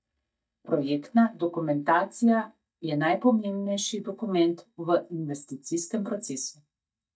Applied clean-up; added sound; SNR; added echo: neural mask model DeepFilterNet 3.